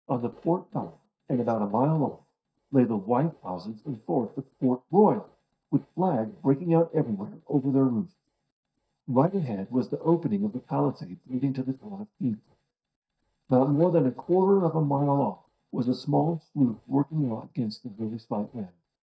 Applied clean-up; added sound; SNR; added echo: neural mask model DeepFilterNet 3.